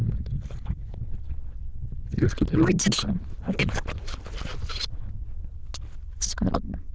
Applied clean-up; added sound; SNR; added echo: neural diffusion model UNIVERSE++.